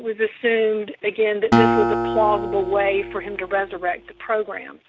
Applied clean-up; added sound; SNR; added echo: none; Acoustic guitar; 1 dB; none.